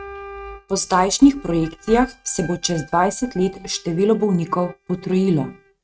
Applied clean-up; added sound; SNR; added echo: neural mask model RNNoise.